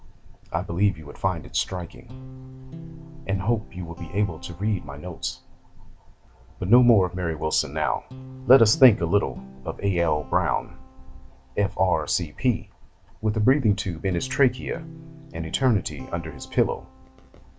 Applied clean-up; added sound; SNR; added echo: none; Guitar; 19 dB; none.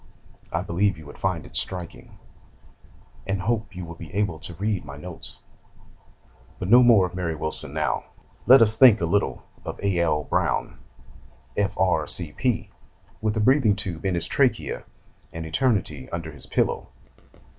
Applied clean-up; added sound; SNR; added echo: none; none; none; none.